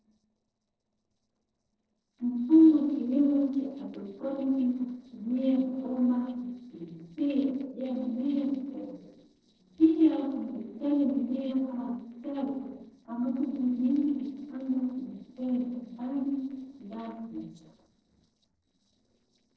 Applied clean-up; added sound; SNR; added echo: neural separator model SepFormer DNS4.